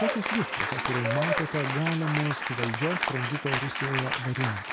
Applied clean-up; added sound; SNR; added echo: none; Applause / Cheering; 0 dB; none.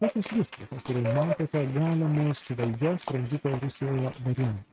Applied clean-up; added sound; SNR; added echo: neural mask model RNNoise.